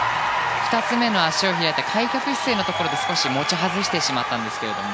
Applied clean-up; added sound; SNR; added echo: none; none; none; none.